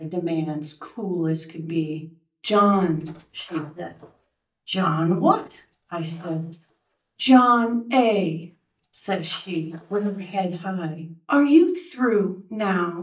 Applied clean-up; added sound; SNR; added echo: neural mask model DeepFilterNet 3.